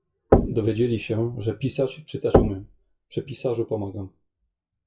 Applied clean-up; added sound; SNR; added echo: classical method WPE with log-MMSE.